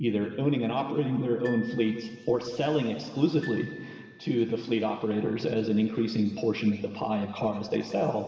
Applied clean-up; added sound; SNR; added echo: none; Glockenspiel; 20 dB; reverberation time 1.8 s.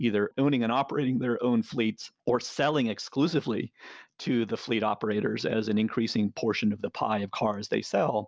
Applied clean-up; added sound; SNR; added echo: none; none; none; none.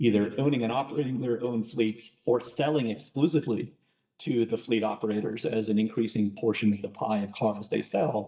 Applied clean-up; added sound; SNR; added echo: neural mask model DeepFilterNet 3.